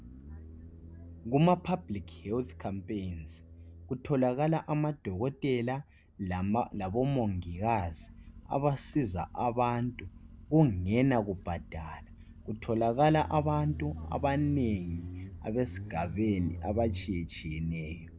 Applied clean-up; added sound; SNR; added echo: none; Motorcycle; 13 dB; none.